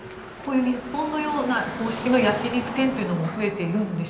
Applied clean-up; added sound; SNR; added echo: none; Car passing by / Traffic noise, roadway noise; 9 dB; reverberation time 0.8 s.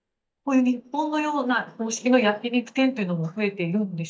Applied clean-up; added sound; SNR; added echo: neural mask model DeepFilterNet 3.